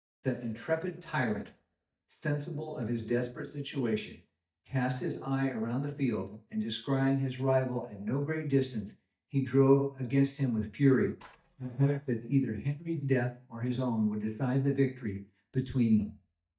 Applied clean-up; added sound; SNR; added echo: neural mask model DeepFilterNet 3.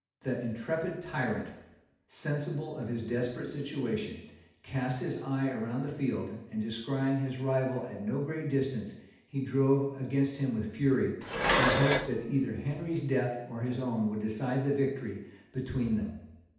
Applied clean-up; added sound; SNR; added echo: none; Dishes, pots, and pans; -1 dB; reverberation time 0.8 s.